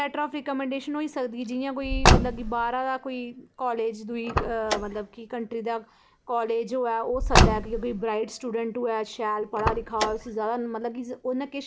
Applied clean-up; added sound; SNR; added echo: none; Car; 0 dB; none.